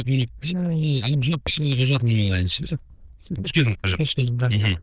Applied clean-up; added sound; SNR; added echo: neural diffusion model UNIVERSE++.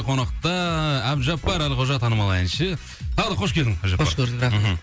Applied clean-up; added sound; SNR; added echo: none; Knock; 15 dB; none.